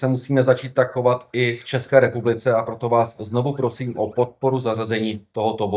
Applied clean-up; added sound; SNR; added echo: neural mask model DeepFilterNet 3.